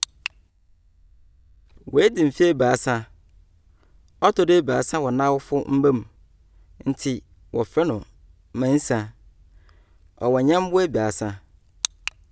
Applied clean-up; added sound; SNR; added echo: none; none; none; none.